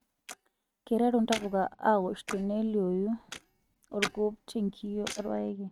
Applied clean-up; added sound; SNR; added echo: neural mask model RNNoise.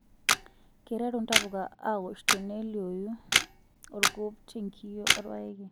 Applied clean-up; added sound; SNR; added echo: none; Camera; -4 dB; none.